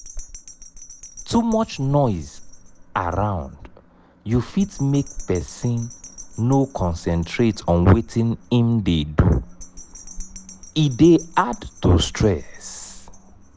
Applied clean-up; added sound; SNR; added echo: none; Bell; 17 dB; none.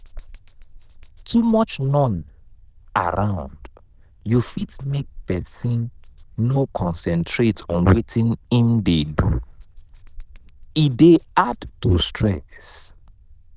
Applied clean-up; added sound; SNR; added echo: neural diffusion model UNIVERSE++.